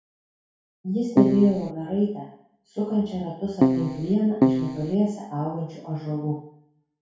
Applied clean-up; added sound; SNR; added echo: none; Keyboard (musical); -4 dB; reverberation time 0.6 s.